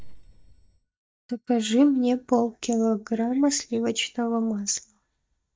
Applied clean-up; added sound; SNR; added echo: neural mask model DeepFilterNet 3.